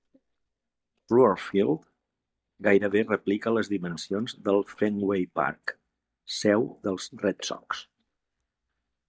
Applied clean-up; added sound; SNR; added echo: neural mask model DeepFilterNet 3.